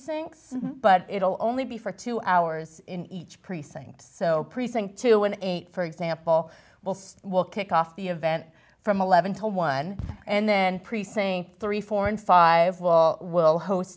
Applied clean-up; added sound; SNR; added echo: none; none; none; none.